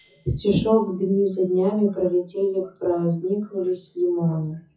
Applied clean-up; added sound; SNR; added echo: classical method WPE with log-MMSE.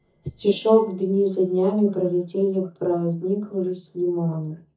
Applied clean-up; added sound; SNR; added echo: neural mask model DeepFilterNet 3.